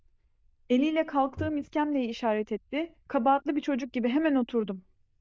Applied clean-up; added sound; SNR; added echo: neural diffusion model UNIVERSE++.